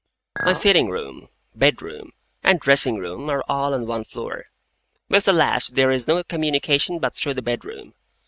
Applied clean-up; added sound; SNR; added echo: neural mask model RNNoise.